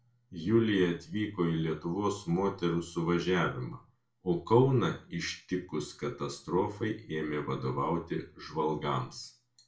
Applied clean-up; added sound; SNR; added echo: none; none; none; reverberation time 0.3 s.